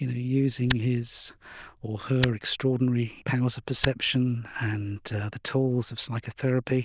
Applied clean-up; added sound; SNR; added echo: neural diffusion model UNIVERSE++.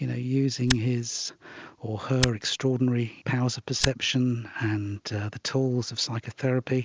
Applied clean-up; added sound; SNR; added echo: none; Tick; 5 dB; none.